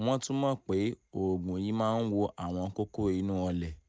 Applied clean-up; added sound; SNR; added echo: none; none; none; none.